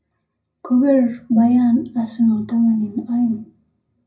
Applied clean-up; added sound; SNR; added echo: none; none; none; reverberation time 0.4 s.